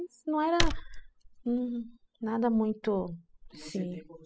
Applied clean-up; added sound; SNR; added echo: classical method spectral subtraction.